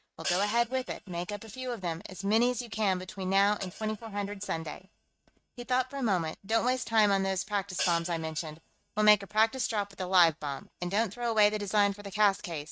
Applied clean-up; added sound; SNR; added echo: neural mask model RNNoise.